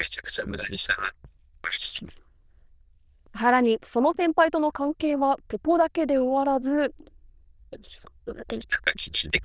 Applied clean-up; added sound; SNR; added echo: neural diffusion model UNIVERSE++.